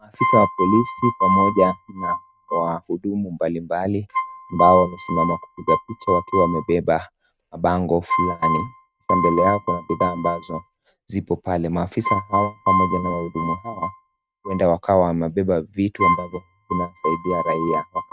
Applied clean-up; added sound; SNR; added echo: neural mask model RNNoise.